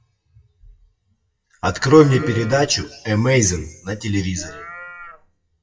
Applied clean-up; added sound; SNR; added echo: classical method WPE with log-MMSE.